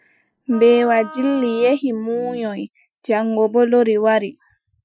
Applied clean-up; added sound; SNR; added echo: classical method Wiener filter.